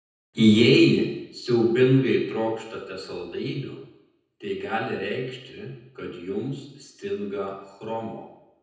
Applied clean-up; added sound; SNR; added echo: none; none; none; reverberation time 0.9 s.